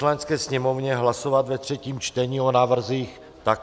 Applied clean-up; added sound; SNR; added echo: none; none; none; none.